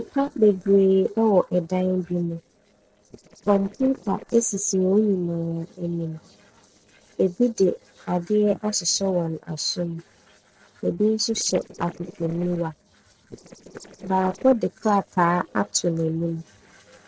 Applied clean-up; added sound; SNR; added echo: neural separator model SepFormer DNS4.